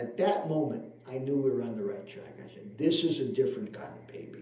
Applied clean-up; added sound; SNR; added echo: none; none; none; reverberation time 0.7 s.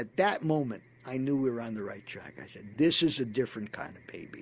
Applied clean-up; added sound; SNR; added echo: none; none; none; none.